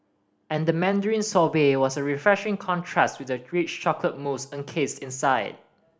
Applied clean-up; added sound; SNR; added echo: none; none; none; none.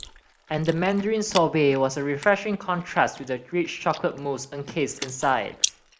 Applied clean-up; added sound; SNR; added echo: neural mask model Resemble Enhance denoiser.